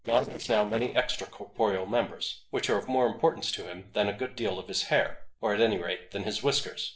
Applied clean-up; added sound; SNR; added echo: neural separator model SepFormer DNS4.